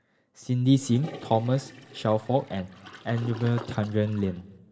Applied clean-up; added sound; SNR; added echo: none; Toilet flush; 17 dB; reverberation time 0.6 s.